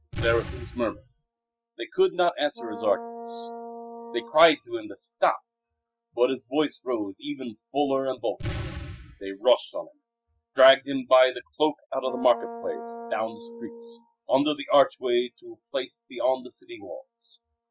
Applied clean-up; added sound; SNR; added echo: classical method Wiener filter.